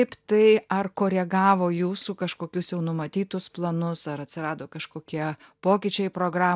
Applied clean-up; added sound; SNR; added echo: none; none; none; none.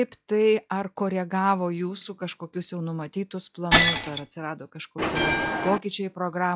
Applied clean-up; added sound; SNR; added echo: classical method log-MMSE.